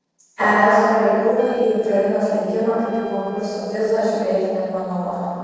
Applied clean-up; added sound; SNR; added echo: neural separator model SepFormer DNS4.